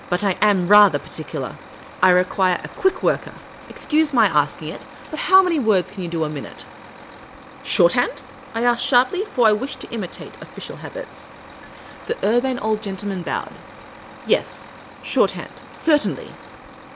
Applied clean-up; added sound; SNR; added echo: none; Truck; 18 dB; none.